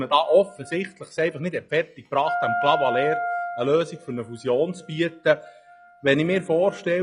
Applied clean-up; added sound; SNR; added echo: classical method log-MMSE.